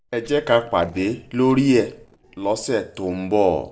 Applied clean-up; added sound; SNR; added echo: neural separator model SepFormer DNS4.